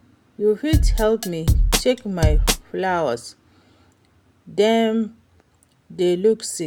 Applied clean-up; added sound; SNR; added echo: none; Drum kit; -4 dB; none.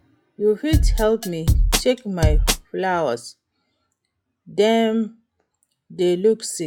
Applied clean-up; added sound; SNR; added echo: classical method log-MMSE.